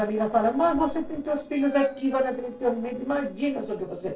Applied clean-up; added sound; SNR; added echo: neural separator model SepFormer DNS4.